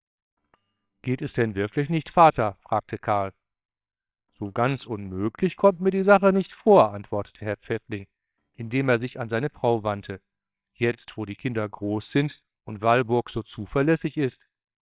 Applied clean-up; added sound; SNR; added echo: neural separator model SepFormer WHAMR!.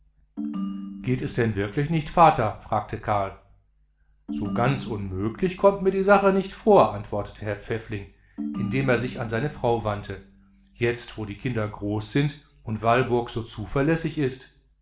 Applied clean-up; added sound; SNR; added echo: none; Ringtone; 12 dB; reverberation time 0.4 s.